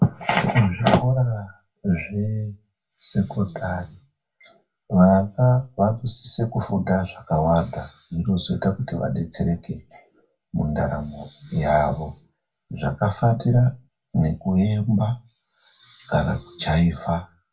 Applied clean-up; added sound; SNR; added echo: none; none; none; reverberation time 0.2 s.